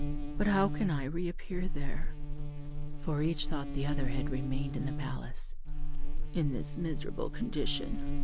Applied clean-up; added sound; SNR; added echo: none; Buzz; -5 dB; none.